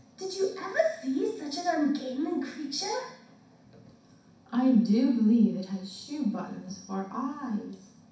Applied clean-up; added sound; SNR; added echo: none; none; none; reverberation time 0.6 s.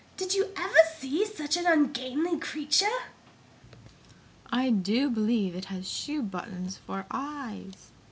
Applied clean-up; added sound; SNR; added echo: none; none; none; none.